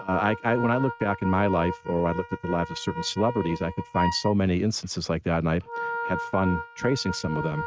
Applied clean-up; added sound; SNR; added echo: neural mask model RNNoise.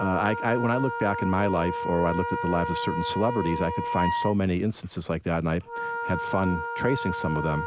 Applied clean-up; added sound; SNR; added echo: none; Wind instrument, woodwind instrument; 5 dB; none.